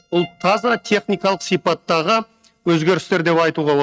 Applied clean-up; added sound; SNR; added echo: neural mask model RNNoise.